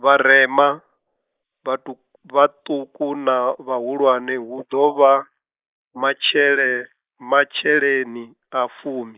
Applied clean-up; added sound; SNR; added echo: neural mask model Resemble Enhance denoiser.